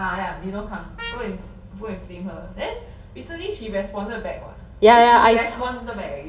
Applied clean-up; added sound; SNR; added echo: none; Trumpet; 18 dB; reverberation time 1.5 s.